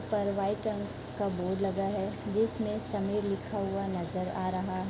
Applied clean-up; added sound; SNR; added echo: none; none; none; none.